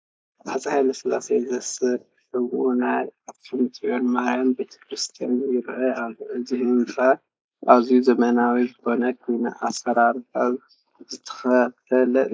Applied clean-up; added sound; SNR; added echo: neural mask model Resemble Enhance denoiser.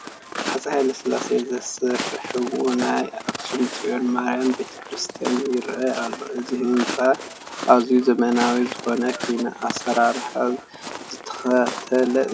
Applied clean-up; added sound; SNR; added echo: none; Walk, footsteps; 11 dB; none.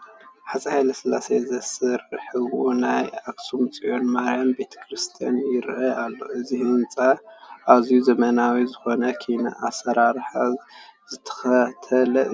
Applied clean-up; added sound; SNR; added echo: none; none; none; none.